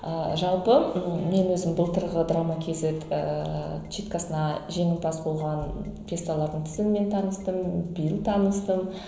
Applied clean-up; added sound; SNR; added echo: none; none; none; reverberation time 0.5 s.